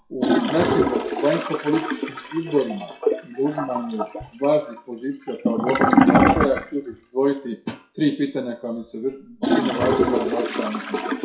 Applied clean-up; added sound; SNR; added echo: classical method WPE with log-MMSE.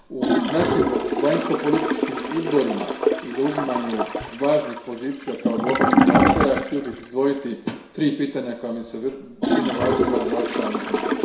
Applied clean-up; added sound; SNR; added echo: none; Toilet flush / Gurgling; -2 dB; reverberation time 0.7 s.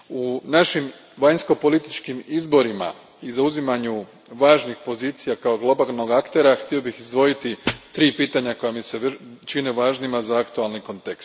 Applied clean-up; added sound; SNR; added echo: none; none; none; none.